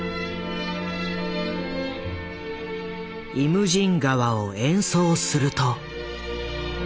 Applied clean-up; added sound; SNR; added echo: none; none; none; none.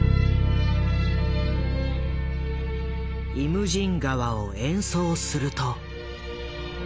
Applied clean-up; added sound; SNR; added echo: none; Bass guitar; -3 dB; none.